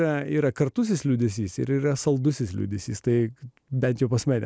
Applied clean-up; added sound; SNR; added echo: none; none; none; none.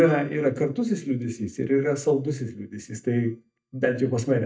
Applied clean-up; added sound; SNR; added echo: neural mask model DeepFilterNet 3.